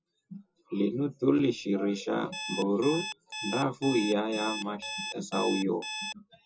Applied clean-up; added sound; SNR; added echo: none; Alarm; 8 dB; reverberation time 0.2 s.